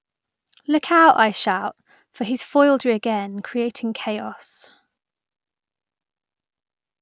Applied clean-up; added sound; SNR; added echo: none; none; none; none.